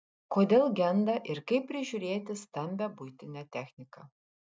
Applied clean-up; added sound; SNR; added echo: none; none; none; none.